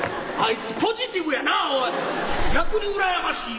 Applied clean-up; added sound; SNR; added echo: none; Slam / Alarm; 5 dB; none.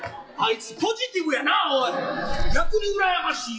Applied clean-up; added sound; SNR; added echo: classical method log-MMSE.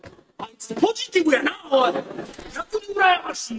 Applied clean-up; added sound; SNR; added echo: neural mask model RNNoise.